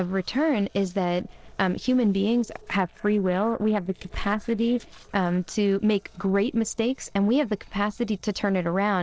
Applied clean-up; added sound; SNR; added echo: neural separator model SepFormer DNS4.